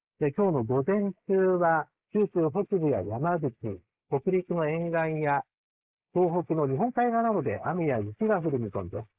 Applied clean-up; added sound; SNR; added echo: neural mask model Resemble Enhance denoiser.